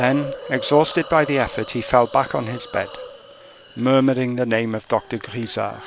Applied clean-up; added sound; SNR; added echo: none; Hiss; 15 dB; none.